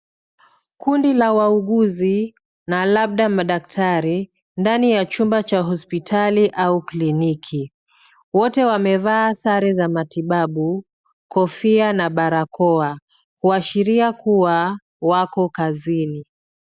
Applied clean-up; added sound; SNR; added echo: none; none; none; none.